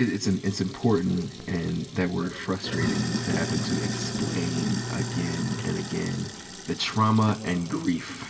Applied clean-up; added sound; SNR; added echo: none; Sink (filling or washing); 6 dB; reverberation time 2.0 s.